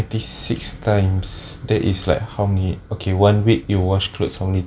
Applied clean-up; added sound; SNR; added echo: none; none; none; none.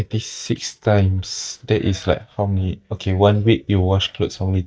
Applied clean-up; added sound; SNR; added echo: neural mask model DeepFilterNet 3.